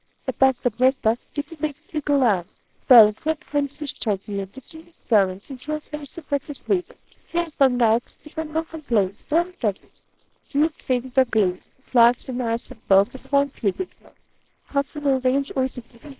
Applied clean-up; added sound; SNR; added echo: neural separator model SepFormer WHAMR!.